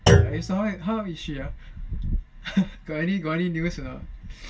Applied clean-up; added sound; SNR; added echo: none; Thump, thud; -1 dB; reverberation time 0.1 s.